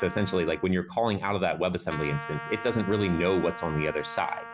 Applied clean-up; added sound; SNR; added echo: none; Trumpet; 12 dB; none.